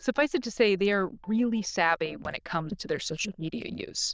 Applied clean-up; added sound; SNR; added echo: neural diffusion model UNIVERSE++.